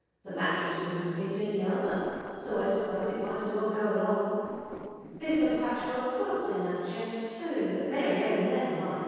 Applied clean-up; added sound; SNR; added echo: neural separator model SepFormer DNS4.